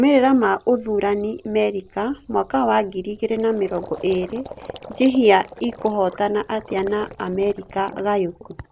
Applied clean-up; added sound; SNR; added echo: none; Gurgling; 20 dB; none.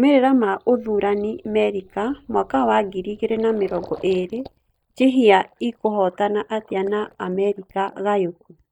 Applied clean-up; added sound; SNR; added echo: neural mask model DeepFilterNet 3.